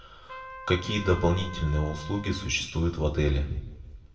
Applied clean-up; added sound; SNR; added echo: none; Trumpet; 17 dB; reverberation time 0.8 s.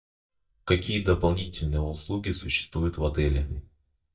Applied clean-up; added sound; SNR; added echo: neural mask model DeepFilterNet 3.